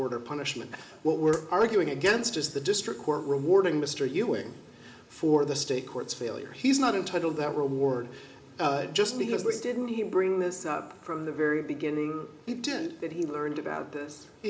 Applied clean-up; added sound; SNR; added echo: none; Clapping; 18 dB; reverberation time 2.7 s.